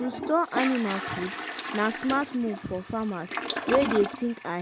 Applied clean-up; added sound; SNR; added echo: none; Toilet flush; 5 dB; none.